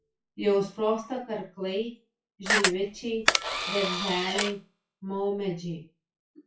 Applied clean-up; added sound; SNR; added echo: classical method WPE with log-MMSE.